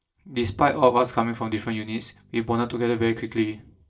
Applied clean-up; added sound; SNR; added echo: neural separator model SepFormer DNS4.